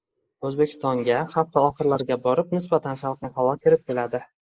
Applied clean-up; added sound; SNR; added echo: neural mask model Resemble Enhance denoiser.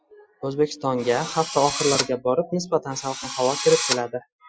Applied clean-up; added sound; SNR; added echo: classical method Wiener filter.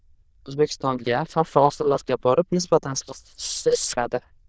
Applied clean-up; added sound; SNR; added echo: neural diffusion model UNIVERSE++.